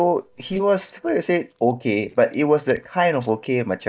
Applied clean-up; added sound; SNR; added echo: neural mask model DeepFilterNet 3.